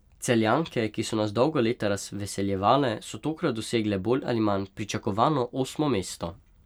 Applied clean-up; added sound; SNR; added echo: none; none; none; none.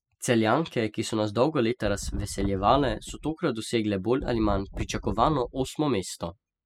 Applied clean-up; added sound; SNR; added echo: classical method spectral subtraction.